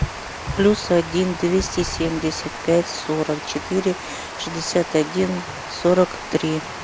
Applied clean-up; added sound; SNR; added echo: none; Water; 9 dB; none.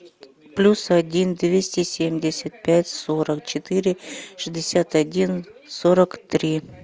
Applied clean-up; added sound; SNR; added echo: none; none; none; none.